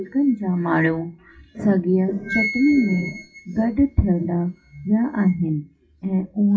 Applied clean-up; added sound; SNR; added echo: classical method WPE with log-MMSE.